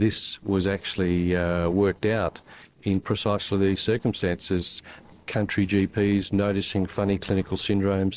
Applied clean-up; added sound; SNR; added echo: neural separator model SepFormer DNS4.